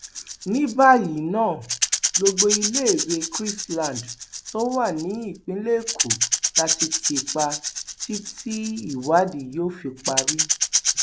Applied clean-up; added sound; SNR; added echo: none; Rattle / Rattle (instrument); 2 dB; none.